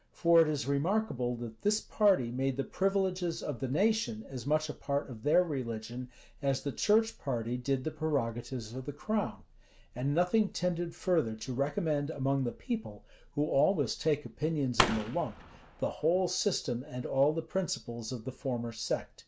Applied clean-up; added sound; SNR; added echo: none; Fireworks; 3 dB; none.